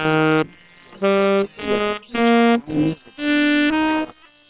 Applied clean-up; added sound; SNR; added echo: neural separator model SepFormer WHAM!.